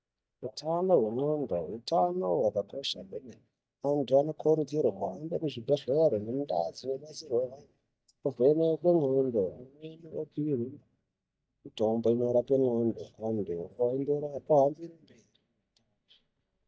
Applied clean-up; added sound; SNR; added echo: neural mask model DeepFilterNet 3.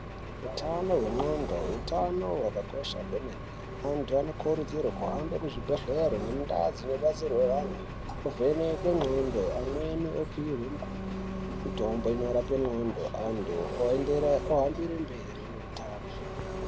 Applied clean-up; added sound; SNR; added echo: none; Engine; 6 dB; none.